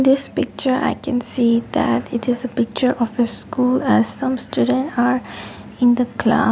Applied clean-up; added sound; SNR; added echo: none; none; none; none.